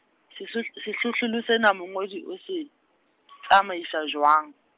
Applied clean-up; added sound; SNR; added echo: none; none; none; none.